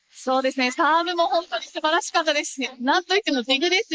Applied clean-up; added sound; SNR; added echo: neural mask model Resemble Enhance denoiser.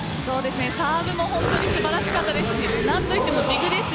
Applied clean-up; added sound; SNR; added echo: none; Fart; 8 dB; none.